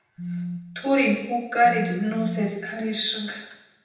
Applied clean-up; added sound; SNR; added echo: none; Telephone; 9 dB; reverberation time 0.9 s.